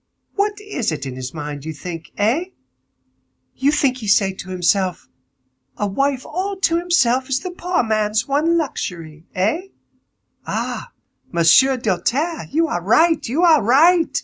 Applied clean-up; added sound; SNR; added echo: none; none; none; none.